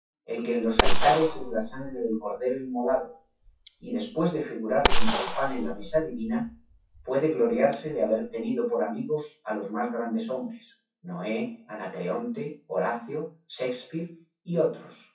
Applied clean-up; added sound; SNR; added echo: classical method WPE with log-MMSE.